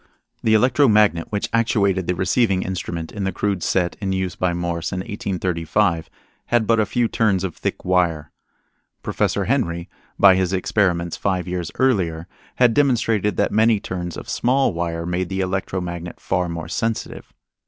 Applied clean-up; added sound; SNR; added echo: none; none; none; none.